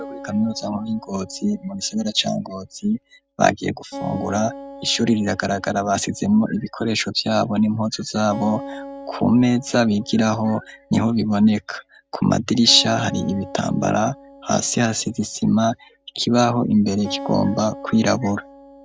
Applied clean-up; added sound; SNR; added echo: none; Acoustic guitar; 17 dB; none.